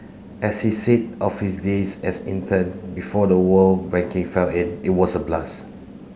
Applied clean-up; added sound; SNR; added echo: none; none; none; none.